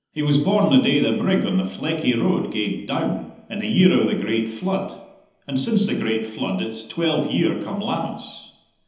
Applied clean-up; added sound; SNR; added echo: none; none; none; reverberation time 0.9 s.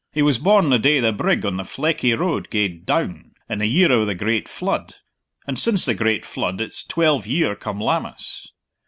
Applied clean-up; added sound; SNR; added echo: none; none; none; none.